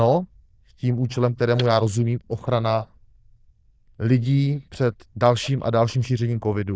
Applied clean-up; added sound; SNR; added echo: neural diffusion model UNIVERSE++.